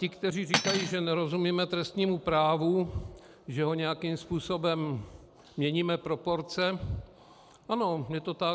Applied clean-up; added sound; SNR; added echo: none; Cutlery, silverware; 5 dB; none.